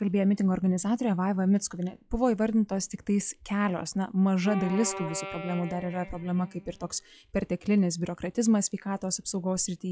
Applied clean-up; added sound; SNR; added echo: classical method log-MMSE.